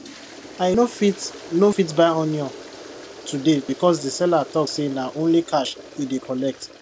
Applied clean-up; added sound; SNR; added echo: none; Toilet flush; 17 dB; none.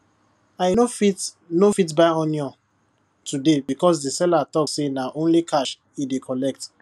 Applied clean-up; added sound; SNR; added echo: none; none; none; none.